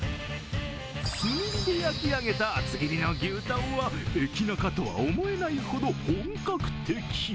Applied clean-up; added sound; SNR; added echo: none; none; none; none.